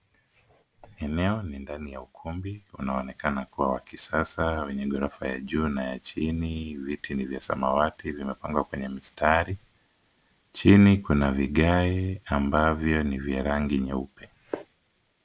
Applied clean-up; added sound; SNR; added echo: none; none; none; none.